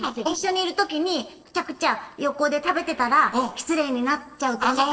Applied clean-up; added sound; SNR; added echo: neural separator model SepFormer DNS4.